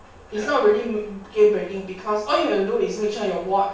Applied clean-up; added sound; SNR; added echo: none; none; none; reverberation time 0.4 s.